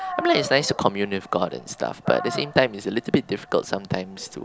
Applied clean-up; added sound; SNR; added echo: none; Dog; 12 dB; none.